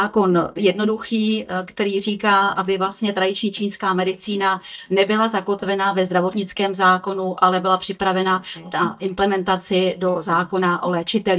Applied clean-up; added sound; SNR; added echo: neural mask model DeepFilterNet 3.